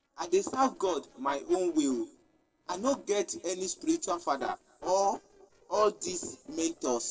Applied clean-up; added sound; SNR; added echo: neural separator model SepFormer DNS4.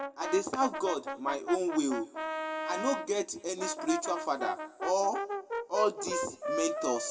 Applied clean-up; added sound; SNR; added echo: none; Brass instrument; 4 dB; reverberation time 1.5 s.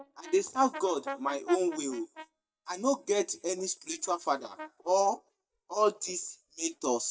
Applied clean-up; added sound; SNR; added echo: neural mask model DeepFilterNet 3.